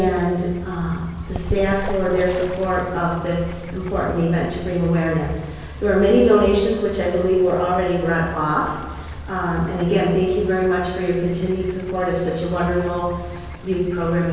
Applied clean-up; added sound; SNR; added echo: none; Bird / Fowl; 16 dB; reverberation time 1.2 s.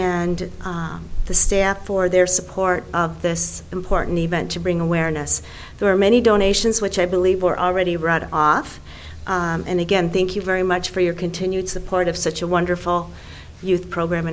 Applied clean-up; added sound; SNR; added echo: none; none; none; none.